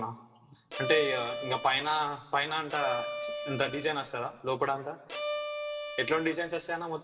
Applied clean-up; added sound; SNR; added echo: none; Bowed string instrument; 5 dB; reverberation time 0.9 s.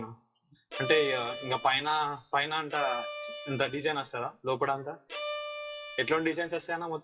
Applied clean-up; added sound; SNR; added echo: classical method WPE with log-MMSE.